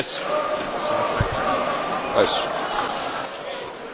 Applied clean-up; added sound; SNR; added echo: none; none; none; none.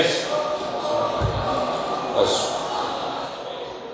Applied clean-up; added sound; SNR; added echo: none; none; none; reverberation time 1.0 s.